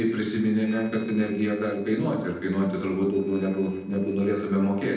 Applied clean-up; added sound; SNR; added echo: neural separator model SepFormer DNS4.